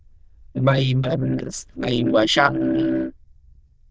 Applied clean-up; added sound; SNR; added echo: neural diffusion model UNIVERSE++.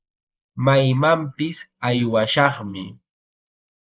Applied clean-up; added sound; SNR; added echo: neural mask model Resemble Enhance denoiser.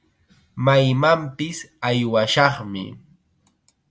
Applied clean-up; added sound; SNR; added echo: none; none; none; none.